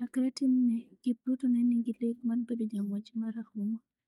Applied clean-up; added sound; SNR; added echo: neural mask model DeepFilterNet 3.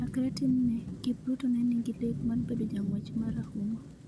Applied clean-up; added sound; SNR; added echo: none; Rain / Thunderstorm; 7 dB; none.